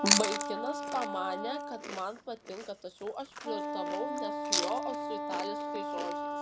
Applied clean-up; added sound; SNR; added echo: none; Wind instrument, woodwind instrument + Chewing, mastication; -3 dB; none.